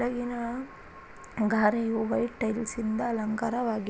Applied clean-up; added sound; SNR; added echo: none; none; none; none.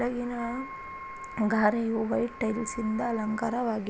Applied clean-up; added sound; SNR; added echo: none; Wind instrument, woodwind instrument; 15 dB; none.